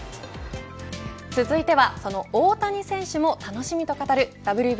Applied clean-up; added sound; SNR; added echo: none; none; none; none.